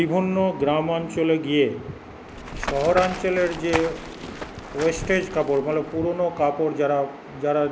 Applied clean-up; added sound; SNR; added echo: none; Run; 10 dB; none.